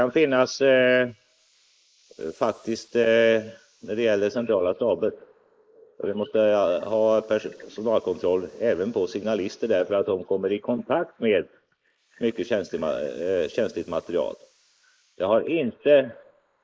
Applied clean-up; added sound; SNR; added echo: neural mask model Resemble Enhance denoiser.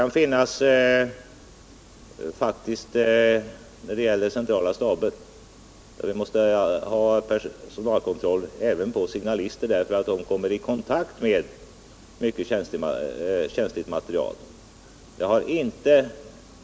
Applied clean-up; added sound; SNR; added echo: none; none; none; none.